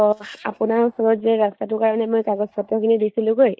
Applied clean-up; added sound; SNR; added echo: neural mask model DeepFilterNet 3.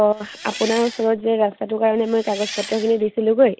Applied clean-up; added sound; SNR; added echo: none; Engine; 14 dB; none.